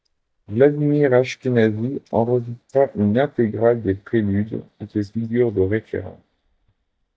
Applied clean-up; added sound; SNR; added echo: neural mask model DeepFilterNet 3.